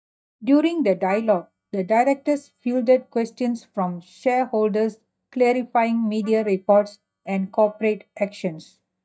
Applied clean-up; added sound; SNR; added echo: neural mask model DeepFilterNet 3.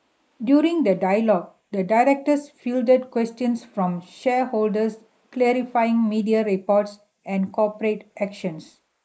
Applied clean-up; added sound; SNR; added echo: neural mask model Resemble Enhance denoiser.